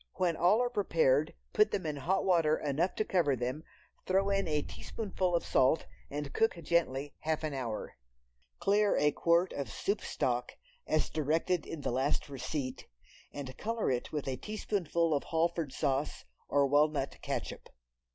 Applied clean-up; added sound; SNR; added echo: none; Boom; 6 dB; none.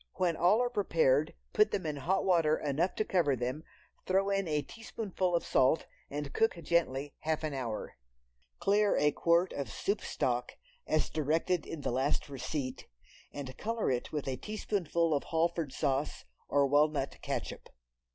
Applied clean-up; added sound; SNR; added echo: none; none; none; none.